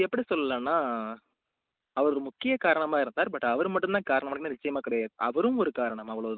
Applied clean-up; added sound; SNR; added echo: none; none; none; none.